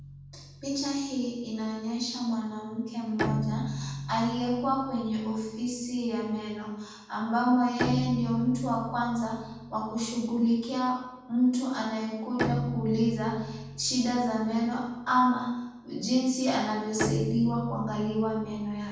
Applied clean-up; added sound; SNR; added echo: none; Bowed string instrument; 8 dB; reverberation time 1.2 s.